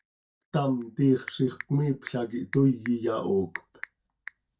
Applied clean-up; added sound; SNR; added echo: neural mask model DeepFilterNet 3.